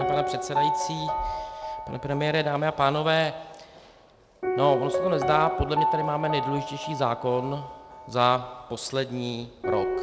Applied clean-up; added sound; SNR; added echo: none; Piano; 3 dB; none.